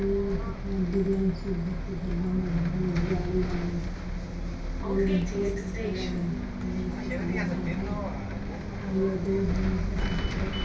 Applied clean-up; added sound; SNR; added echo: none; Bus; 1 dB; reverberation time 0.6 s.